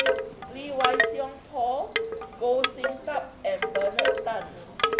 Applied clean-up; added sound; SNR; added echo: none; Alarm + Wind chime / Wood; -5 dB; none.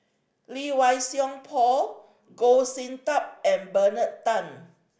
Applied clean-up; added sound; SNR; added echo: none; none; none; none.